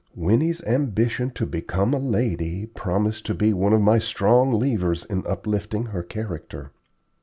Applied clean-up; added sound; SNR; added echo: none; none; none; none.